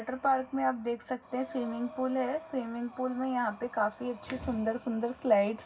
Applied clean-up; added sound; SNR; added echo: none; Breathing; 19 dB; reverberation time 0.4 s.